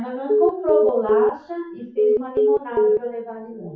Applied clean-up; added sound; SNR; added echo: classical method WPE with log-MMSE.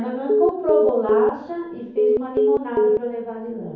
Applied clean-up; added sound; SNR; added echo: none; Telephone; -5 dB; reverberation time 0.9 s.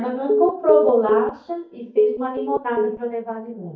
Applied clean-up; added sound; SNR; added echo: neural mask model DeepFilterNet 3.